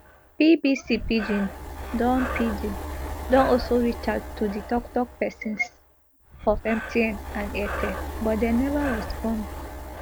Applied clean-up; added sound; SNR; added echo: none; Breathing; 8 dB; none.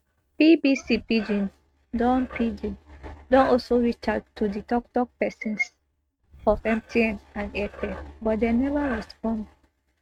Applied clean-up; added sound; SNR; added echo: neural mask model RNNoise.